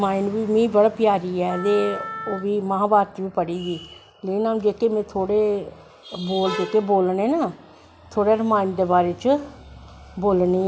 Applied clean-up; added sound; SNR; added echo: none; Wind instrument, woodwind instrument; 14 dB; none.